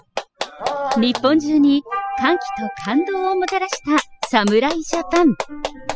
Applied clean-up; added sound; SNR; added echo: classical method spectral subtraction.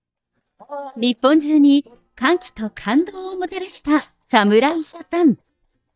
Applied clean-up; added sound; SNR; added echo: neural mask model DeepFilterNet 3.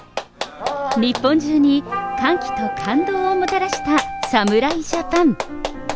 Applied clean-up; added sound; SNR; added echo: none; Wind instrument, woodwind instrument + Clapping; 8 dB; none.